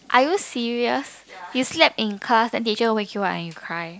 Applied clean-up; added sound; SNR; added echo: none; none; none; none.